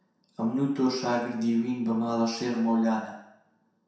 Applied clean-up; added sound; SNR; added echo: none; none; none; reverberation time 0.7 s.